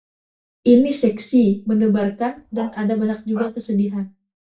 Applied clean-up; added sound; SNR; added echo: neural mask model DeepFilterNet 3.